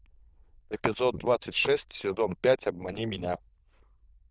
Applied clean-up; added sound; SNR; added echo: neural diffusion model UNIVERSE++.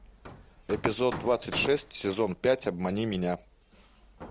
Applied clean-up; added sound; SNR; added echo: none; Hammer; 15 dB; none.